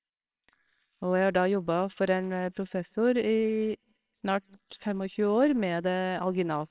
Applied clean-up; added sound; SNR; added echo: neural separator model SepFormer WHAMR!.